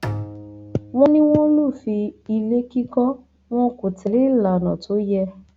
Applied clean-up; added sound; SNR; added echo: none; Bowed string instrument; 16 dB; none.